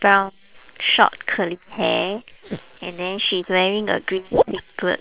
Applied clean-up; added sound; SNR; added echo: neural separator model SepFormer WHAM!.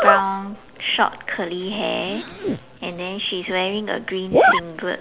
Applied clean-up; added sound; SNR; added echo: none; Zipper (clothing); -1 dB; none.